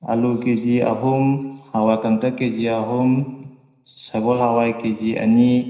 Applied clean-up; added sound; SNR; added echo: none; none; none; reverberation time 0.9 s.